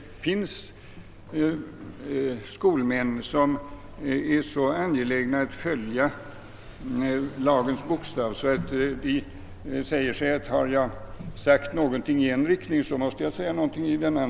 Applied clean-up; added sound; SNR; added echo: none; Car passing by / Accelerating, revving, vroom; 17 dB; none.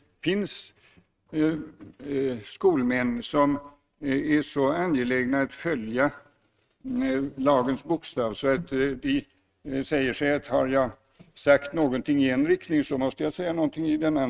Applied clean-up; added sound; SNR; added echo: neural mask model RNNoise.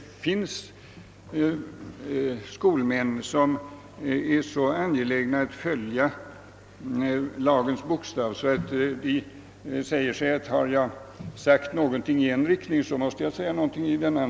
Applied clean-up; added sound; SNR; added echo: none; none; none; none.